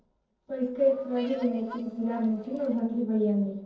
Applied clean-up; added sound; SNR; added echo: neural separator model SepFormer DNS4.